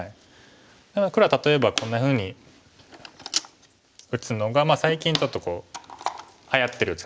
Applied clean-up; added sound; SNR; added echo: none; none; none; none.